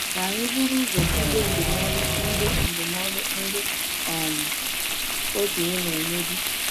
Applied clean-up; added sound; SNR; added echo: none; Engine / Mechanisms + Frying (food); -5 dB; none.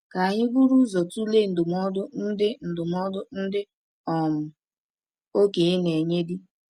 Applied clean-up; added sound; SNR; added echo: none; none; none; none.